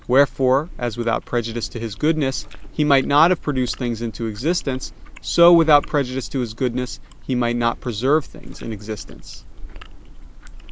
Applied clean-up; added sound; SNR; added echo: none; Chewing, mastication; 12 dB; none.